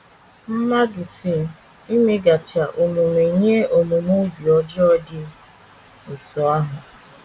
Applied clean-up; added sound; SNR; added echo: none; none; none; none.